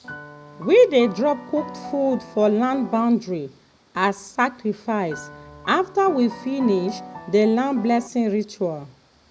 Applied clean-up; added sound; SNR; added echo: none; Piano; 15 dB; none.